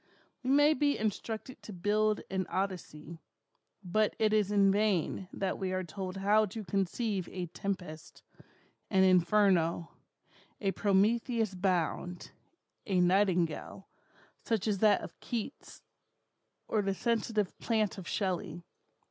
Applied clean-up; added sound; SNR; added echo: none; none; none; none.